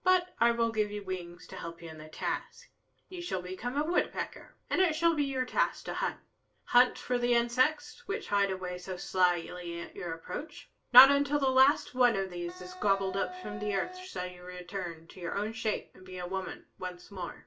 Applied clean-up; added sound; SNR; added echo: none; Wind instrument, woodwind instrument; 12 dB; reverberation time 0.2 s.